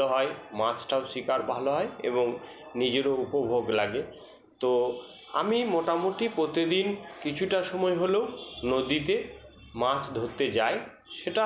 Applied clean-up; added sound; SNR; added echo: none; none; none; none.